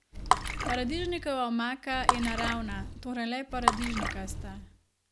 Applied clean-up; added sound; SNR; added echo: none; Water / Splash, splatter; -2 dB; none.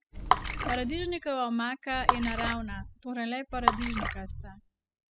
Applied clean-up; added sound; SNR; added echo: classical method spectral subtraction.